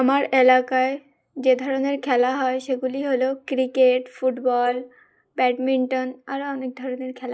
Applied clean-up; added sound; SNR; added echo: neural mask model Resemble Enhance denoiser.